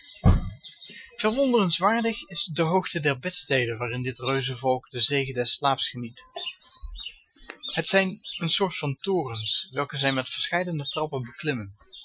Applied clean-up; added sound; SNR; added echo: classical method Wiener filter.